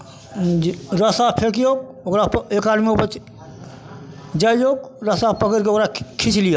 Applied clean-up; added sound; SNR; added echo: none; none; none; none.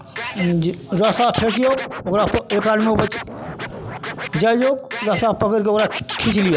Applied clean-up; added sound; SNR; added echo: none; Scratching (performance technique); 10 dB; none.